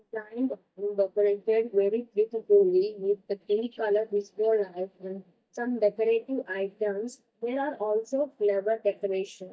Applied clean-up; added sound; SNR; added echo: neural mask model DeepFilterNet 3.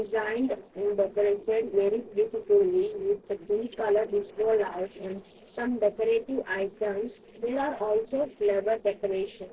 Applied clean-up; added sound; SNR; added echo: neural separator model SepFormer DNS4.